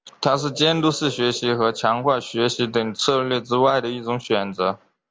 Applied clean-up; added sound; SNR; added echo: none; none; none; none.